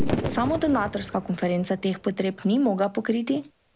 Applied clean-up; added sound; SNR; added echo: none; Fireworks; 7 dB; none.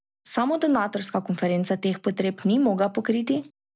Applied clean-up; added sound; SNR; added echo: none; none; none; none.